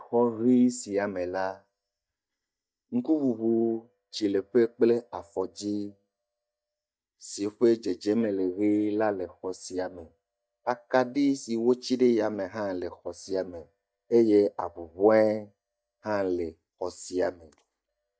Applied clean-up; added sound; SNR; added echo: neural mask model DeepFilterNet 3.